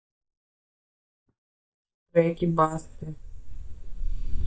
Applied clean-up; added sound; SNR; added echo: neural mask model DeepFilterNet 3.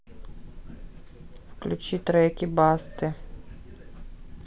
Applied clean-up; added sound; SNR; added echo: none; none; none; none.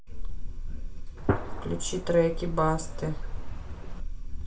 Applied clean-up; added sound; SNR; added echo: none; Gunshot, gunfire; 8 dB; reverberation time 0.3 s.